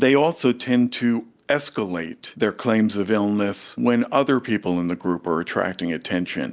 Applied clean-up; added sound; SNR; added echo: none; none; none; none.